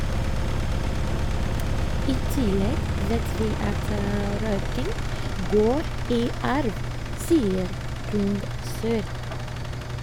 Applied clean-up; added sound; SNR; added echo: none; Engine; -2 dB; none.